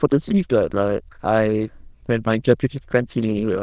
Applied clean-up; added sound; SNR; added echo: neural diffusion model UNIVERSE++.